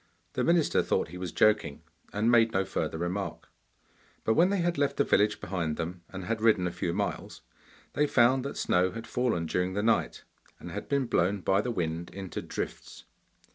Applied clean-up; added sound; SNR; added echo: none; none; none; none.